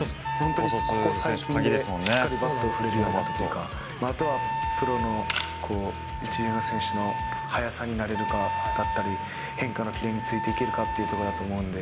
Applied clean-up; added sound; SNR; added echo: none; Wind instrument, woodwind instrument; 3 dB; none.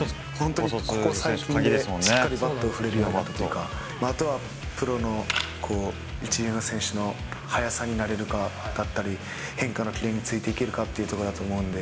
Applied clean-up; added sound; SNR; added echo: none; none; none; none.